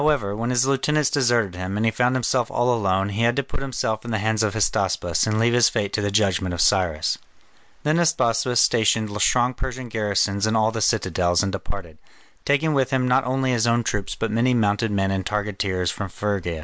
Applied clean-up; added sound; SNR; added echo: none; none; none; none.